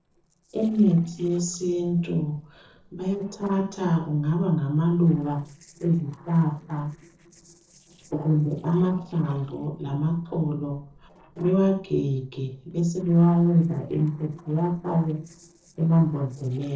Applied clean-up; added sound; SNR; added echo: neural separator model SepFormer DNS4.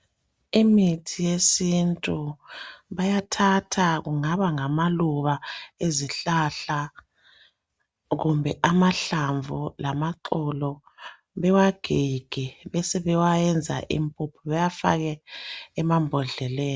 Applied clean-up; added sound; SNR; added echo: none; none; none; none.